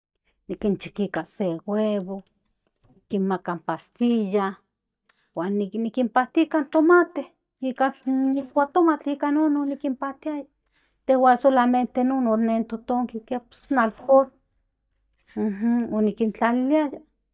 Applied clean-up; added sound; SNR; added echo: neural mask model DeepFilterNet 3.